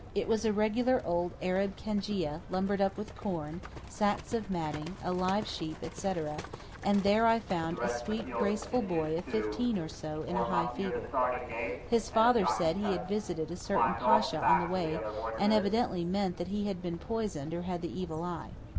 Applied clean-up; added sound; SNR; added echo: none; Livestock, farm animals, working animals; 5 dB; none.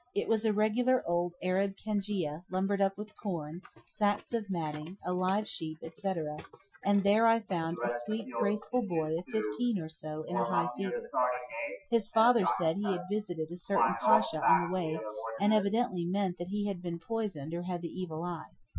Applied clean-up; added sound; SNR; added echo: classical method Wiener filter.